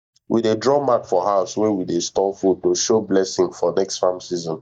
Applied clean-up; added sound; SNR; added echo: neural mask model DeepFilterNet 3.